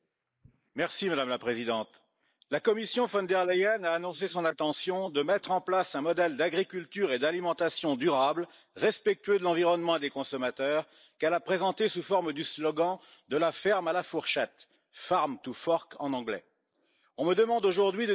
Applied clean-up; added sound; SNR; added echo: neural mask model Resemble Enhance denoiser.